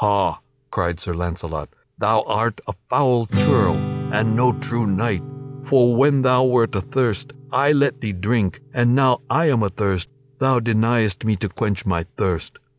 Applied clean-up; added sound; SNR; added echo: none; Strum; 11 dB; none.